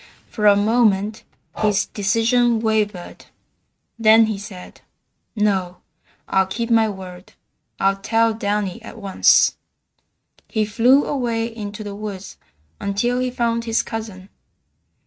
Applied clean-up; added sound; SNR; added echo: neural mask model RNNoise.